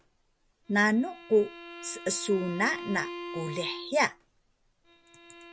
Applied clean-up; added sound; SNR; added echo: none; Bowed string instrument; 13 dB; none.